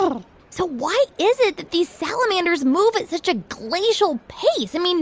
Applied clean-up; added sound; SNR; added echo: none; none; none; none.